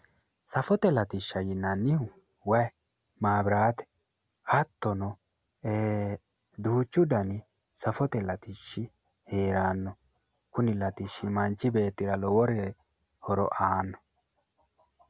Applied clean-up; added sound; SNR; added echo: none; none; none; none.